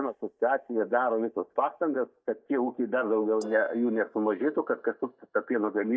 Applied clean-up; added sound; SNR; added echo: neural mask model DeepFilterNet 3.